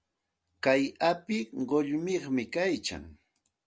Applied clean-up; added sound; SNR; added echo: none; none; none; none.